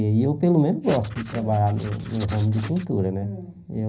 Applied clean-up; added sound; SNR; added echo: none; Writing; 14 dB; reverberation time 0.5 s.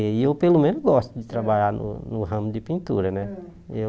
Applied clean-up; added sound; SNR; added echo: none; none; none; none.